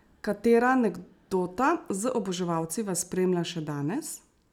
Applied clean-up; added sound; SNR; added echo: none; none; none; none.